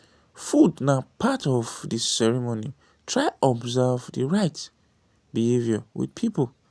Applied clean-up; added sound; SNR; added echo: none; none; none; none.